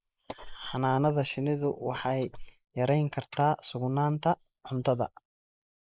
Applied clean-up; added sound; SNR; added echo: neural mask model Resemble Enhance denoiser.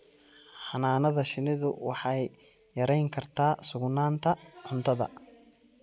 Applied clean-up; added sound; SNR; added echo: none; none; none; none.